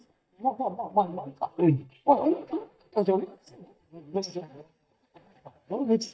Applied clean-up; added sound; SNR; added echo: neural mask model DeepFilterNet 3.